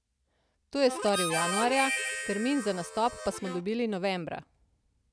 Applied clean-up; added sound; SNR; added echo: none; Harmonica; 4 dB; none.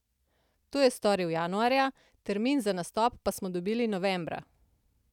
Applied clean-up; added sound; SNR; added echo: none; none; none; none.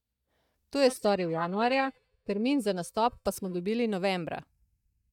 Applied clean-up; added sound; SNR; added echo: neural mask model DeepFilterNet 3.